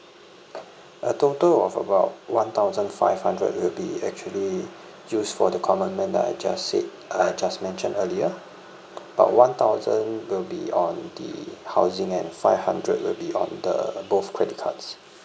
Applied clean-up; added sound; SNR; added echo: none; none; none; none.